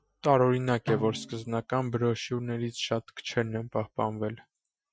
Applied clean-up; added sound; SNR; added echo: classical method Wiener filter.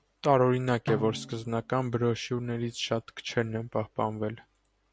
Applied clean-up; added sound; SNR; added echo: none; Snare drum; 12 dB; none.